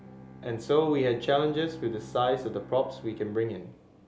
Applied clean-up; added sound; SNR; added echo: none; Bowed string instrument; 18 dB; none.